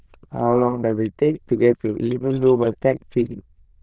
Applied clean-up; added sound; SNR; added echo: neural diffusion model UNIVERSE++.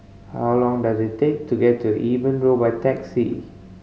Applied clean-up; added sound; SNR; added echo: none; none; none; none.